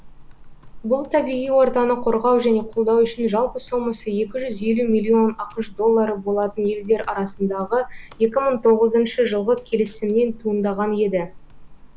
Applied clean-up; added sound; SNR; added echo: none; Computer keyboard; 17 dB; none.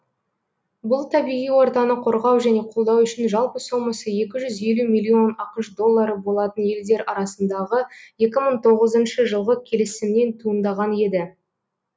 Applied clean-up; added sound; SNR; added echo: none; none; none; none.